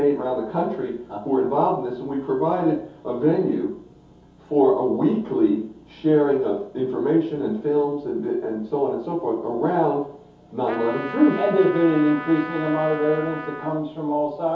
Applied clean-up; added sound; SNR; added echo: none; Trumpet; 12 dB; reverberation time 0.6 s.